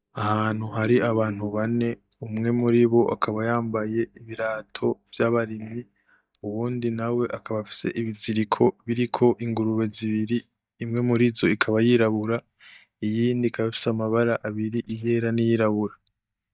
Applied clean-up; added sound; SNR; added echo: neural mask model DeepFilterNet 3.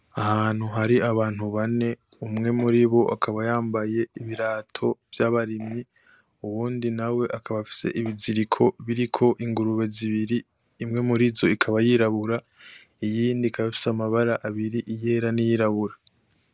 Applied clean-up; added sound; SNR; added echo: none; none; none; none.